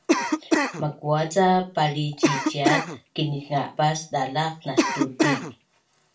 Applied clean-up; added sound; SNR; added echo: none; Cough; -1 dB; reverberation time 0.3 s.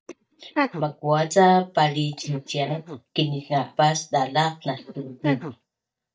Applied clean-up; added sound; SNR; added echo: neural mask model DeepFilterNet 3.